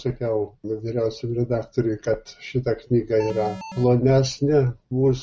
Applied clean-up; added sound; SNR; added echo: none; Alarm; 12 dB; none.